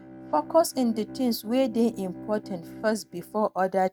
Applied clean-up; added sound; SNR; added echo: neural mask model RNNoise.